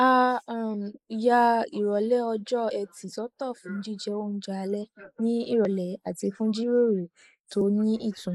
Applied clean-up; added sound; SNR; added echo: neural mask model Resemble Enhance denoiser.